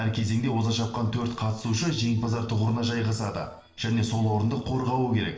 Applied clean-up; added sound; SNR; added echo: neural separator model SepFormer DNS4.